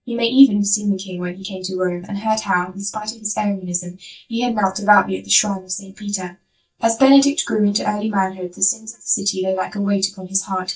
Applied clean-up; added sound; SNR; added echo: neural mask model DeepFilterNet 3.